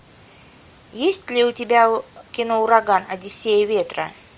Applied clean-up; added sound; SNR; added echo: none; none; none; none.